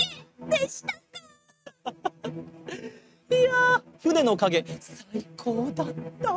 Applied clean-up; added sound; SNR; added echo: neural mask model RNNoise.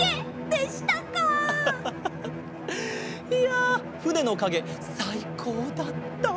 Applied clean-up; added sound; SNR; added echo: none; Bowed string instrument; 7 dB; none.